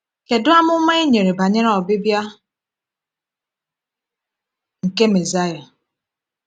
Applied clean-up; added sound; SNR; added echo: none; none; none; none.